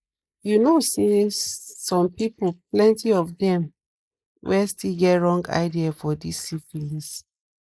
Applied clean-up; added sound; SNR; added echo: neural mask model Resemble Enhance denoiser.